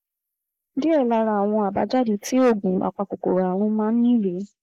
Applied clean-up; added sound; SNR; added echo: neural mask model Resemble Enhance denoiser.